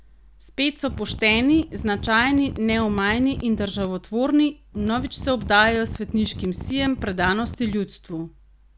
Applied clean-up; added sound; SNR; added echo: none; Mechanisms; 11 dB; none.